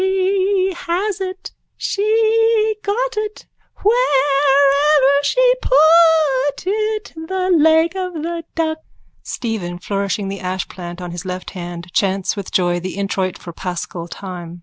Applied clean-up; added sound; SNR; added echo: none; none; none; none.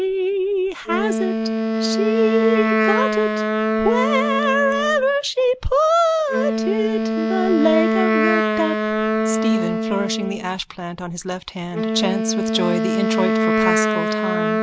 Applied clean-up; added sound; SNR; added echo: none; Wind instrument, woodwind instrument; -1 dB; none.